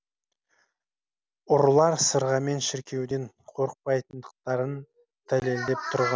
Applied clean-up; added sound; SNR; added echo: none; none; none; none.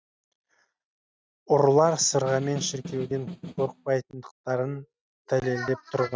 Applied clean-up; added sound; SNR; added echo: neural mask model RNNoise.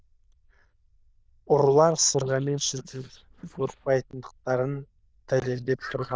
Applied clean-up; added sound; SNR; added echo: neural diffusion model UNIVERSE++.